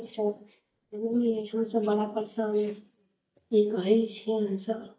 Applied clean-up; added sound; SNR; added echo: neural mask model DeepFilterNet 3.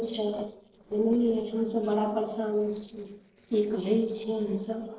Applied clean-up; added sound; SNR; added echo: neural separator model SepFormer DNS4.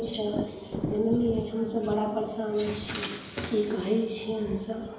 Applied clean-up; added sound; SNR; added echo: none; Thunder; 9 dB; reverberation time 1.0 s.